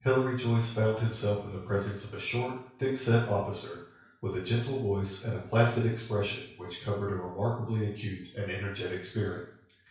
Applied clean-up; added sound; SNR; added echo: none; none; none; reverberation time 0.6 s.